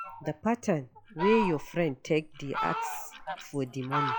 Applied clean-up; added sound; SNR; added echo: classical method log-MMSE.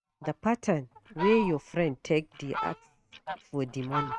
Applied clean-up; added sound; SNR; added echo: neural mask model RNNoise.